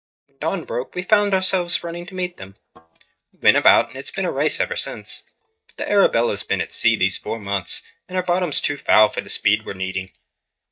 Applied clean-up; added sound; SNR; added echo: neural mask model DeepFilterNet 3.